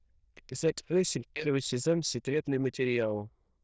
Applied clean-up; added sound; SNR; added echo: neural diffusion model UNIVERSE++.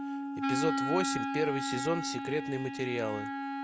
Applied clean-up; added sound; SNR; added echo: none; Wind instrument, woodwind instrument; 0 dB; none.